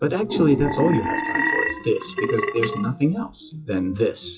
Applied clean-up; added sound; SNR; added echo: classical method WPE with log-MMSE.